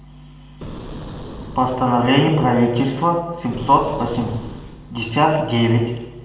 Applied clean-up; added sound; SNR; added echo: none; Boom; 16 dB; reverberation time 1.1 s.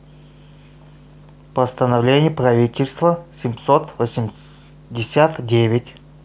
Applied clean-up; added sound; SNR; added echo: none; none; none; none.